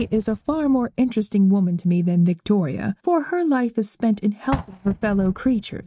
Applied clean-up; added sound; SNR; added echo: neural mask model RNNoise.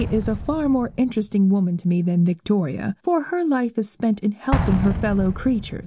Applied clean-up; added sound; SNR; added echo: none; Explosion; 9 dB; none.